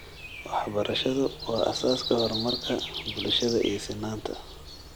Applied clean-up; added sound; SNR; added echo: none; Breathing; 8 dB; none.